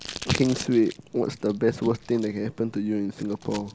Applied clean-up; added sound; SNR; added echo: none; Packing tape, duct tape; 14 dB; none.